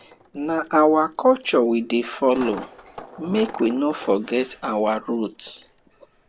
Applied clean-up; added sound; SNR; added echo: none; Coin (dropping); 19 dB; none.